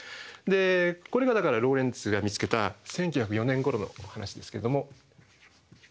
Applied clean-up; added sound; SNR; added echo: none; none; none; none.